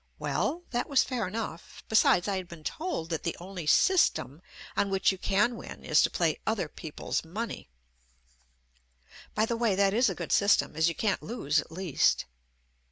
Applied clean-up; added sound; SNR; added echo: none; none; none; none.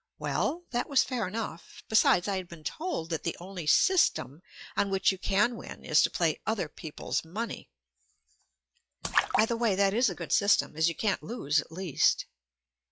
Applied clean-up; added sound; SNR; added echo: classical method log-MMSE.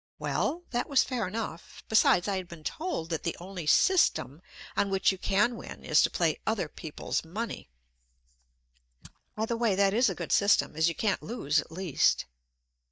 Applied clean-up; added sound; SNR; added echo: neural mask model DeepFilterNet 3.